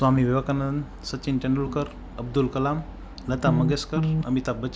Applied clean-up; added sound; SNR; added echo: none; Bowed string instrument; 20 dB; none.